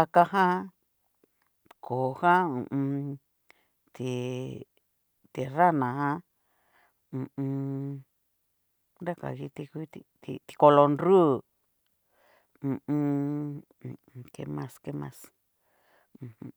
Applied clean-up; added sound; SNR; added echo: none; none; none; none.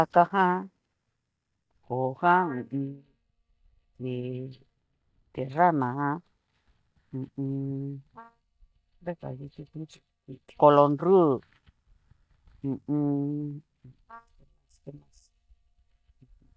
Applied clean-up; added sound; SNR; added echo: neural mask model DeepFilterNet 3.